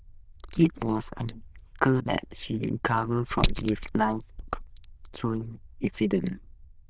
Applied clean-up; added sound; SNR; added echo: neural diffusion model UNIVERSE++.